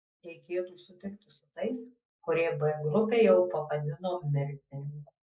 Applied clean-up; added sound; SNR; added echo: neural mask model Resemble Enhance denoiser.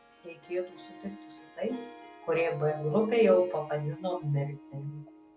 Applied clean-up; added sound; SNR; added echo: none; Harp; 16 dB; none.